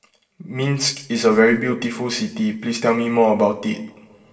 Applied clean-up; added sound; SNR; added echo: none; none; none; reverberation time 0.8 s.